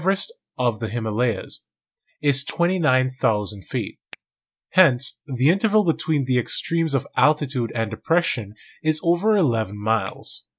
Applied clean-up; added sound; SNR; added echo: neural mask model DeepFilterNet 3.